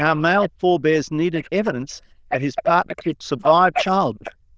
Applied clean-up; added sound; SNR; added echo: neural diffusion model UNIVERSE++.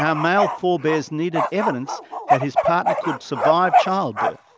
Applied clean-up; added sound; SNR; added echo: none; Bark; 1 dB; none.